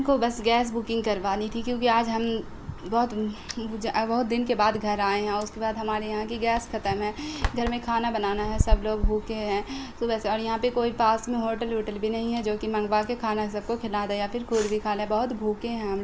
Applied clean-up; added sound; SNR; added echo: none; Chewing, mastication; 8 dB; none.